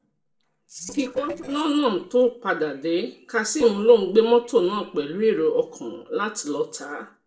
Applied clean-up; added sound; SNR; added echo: neural separator model SepFormer DNS4.